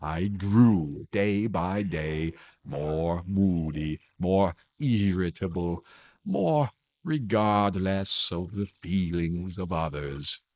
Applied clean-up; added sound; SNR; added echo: neural mask model Resemble Enhance denoiser.